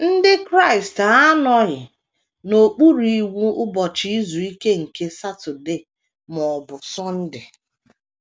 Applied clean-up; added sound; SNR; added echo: none; none; none; none.